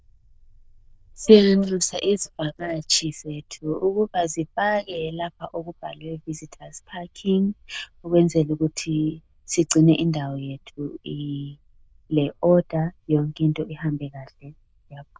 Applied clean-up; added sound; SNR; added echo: neural diffusion model UNIVERSE++.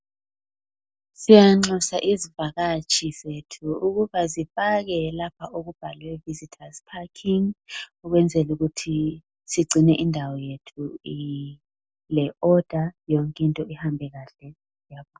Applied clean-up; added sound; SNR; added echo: none; none; none; none.